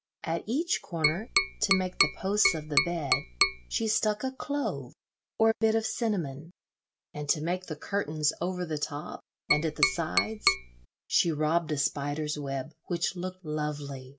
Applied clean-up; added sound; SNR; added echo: none; Tap; -1 dB; none.